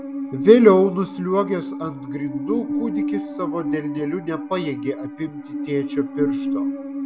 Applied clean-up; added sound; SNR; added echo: none; Musical instrument; 5 dB; none.